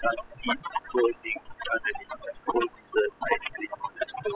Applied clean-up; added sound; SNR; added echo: classical method spectral subtraction.